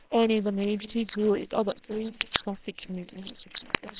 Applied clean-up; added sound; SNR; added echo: neural separator model SepFormer WHAMR!.